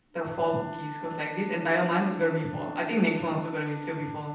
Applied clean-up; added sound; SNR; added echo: none; Wind instrument, woodwind instrument; 10 dB; reverberation time 0.9 s.